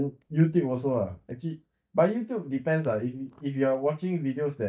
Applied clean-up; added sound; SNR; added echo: neural mask model DeepFilterNet 3.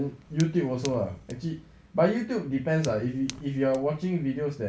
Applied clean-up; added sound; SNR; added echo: none; Fire; 20 dB; none.